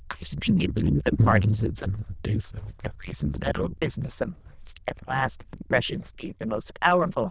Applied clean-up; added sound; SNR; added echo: neural diffusion model UNIVERSE++.